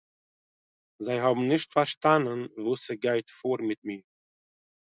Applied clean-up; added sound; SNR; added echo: none; none; none; none.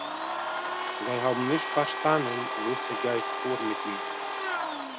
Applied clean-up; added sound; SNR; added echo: none; Domestic sounds, home sounds; 1 dB; none.